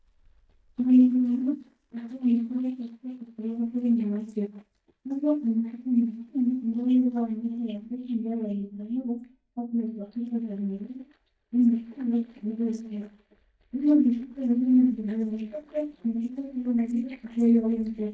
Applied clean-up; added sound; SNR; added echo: neural mask model DeepFilterNet 3.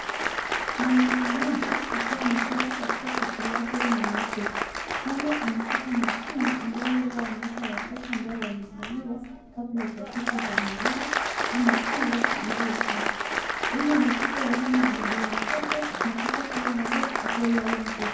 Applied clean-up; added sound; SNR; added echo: none; Applause; 0 dB; reverberation time 0.9 s.